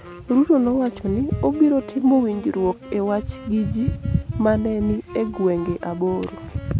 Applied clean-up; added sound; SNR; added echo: none; Wind instrument, woodwind instrument + Bicycle bell; 18 dB; none.